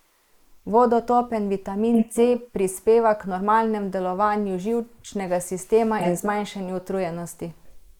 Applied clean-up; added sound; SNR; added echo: neural mask model Resemble Enhance denoiser.